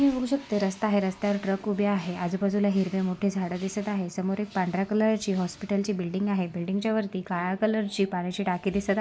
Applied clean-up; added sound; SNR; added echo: none; none; none; none.